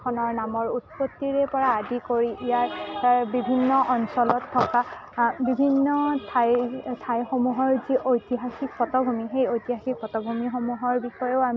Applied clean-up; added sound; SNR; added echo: none; none; none; none.